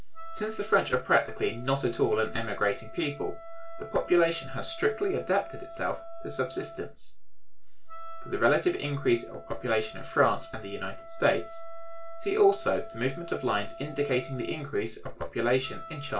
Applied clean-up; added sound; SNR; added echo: none; Wind instrument, woodwind instrument; 17 dB; reverberation time 0.2 s.